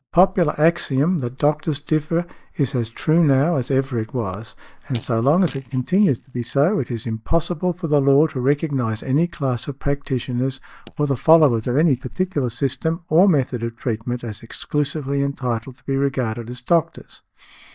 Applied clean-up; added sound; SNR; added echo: neural mask model DeepFilterNet 3.